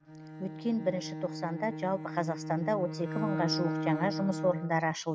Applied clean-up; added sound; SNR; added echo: neural mask model RNNoise.